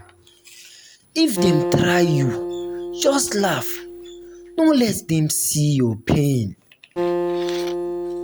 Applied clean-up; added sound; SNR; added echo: none; Acoustic guitar; 6 dB; none.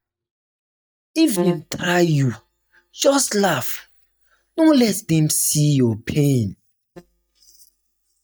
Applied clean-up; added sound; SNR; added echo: neural mask model DeepFilterNet 3.